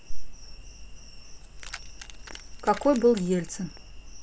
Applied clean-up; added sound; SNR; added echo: none; Keys jangling; 20 dB; none.